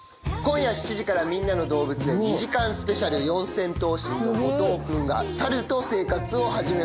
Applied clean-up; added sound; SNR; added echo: none; none; none; none.